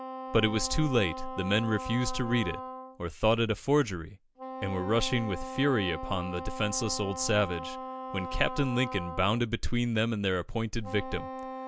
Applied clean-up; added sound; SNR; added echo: none; Wind instrument, woodwind instrument; 10 dB; none.